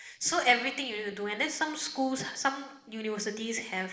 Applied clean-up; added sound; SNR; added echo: neural separator model SepFormer DNS4.